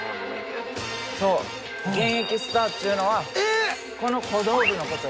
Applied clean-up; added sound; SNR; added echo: none; none; none; none.